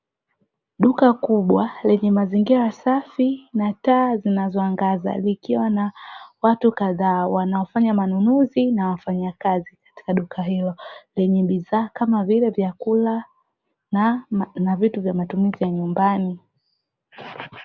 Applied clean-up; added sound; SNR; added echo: none; none; none; none.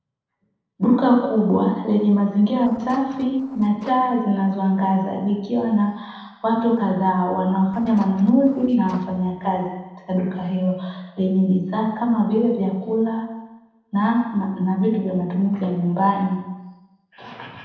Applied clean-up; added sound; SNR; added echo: neural separator model SepFormer DNS4.